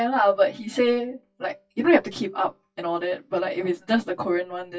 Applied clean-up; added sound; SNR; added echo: classical method WPE with log-MMSE.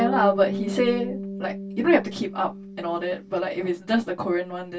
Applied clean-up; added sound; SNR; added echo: none; Bass guitar; 8 dB; reverberation time 0.1 s.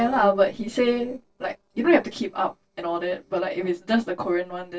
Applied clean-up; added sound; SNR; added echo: neural separator model SepFormer DNS4.